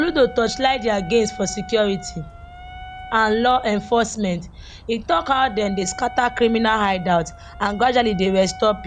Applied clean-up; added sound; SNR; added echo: none; Wind instrument, woodwind instrument + Bird vocalization, bird call, bird song; 15 dB; none.